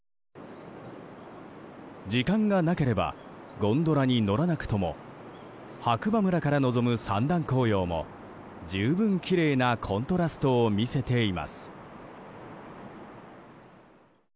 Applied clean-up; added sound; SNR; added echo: none; none; none; none.